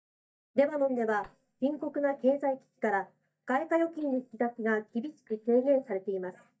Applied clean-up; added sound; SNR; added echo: neural mask model DeepFilterNet 3.